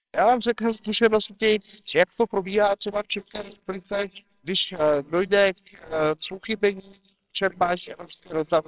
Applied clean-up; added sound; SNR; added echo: neural separator model SepFormer WHAMR!.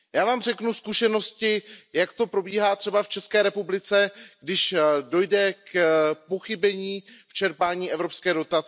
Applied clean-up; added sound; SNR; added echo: none; none; none; none.